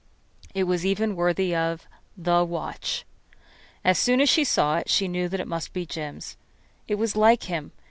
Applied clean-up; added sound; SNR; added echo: none; none; none; none.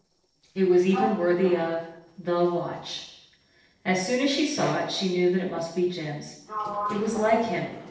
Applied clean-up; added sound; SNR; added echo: neural separator model SepFormer DNS4.